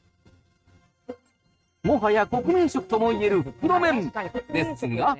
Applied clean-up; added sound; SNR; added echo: neural mask model RNNoise.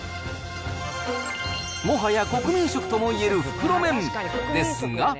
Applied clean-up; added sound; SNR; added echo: none; Bowed string instrument; 11 dB; none.